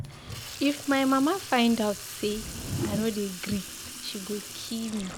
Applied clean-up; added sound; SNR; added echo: none; Whoosh, swoosh, swish + Sink (filling or washing) / Water tap, faucet; 9 dB; none.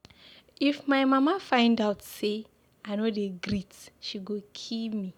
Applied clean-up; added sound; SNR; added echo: none; none; none; none.